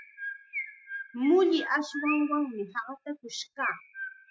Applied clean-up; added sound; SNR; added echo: none; Chirp, tweet; 11 dB; none.